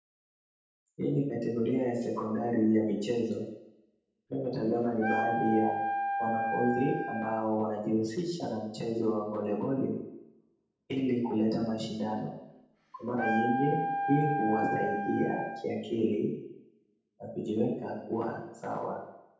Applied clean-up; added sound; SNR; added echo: none; Wind instrument, woodwind instrument; 2 dB; reverberation time 0.8 s.